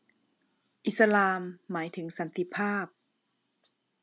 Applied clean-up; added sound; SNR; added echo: none; none; none; none.